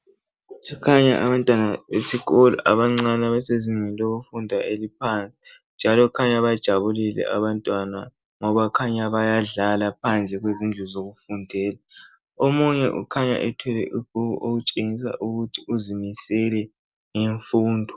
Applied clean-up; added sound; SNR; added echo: none; none; none; none.